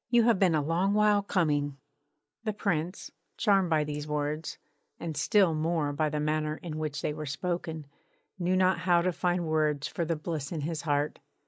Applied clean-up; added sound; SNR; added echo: none; none; none; none.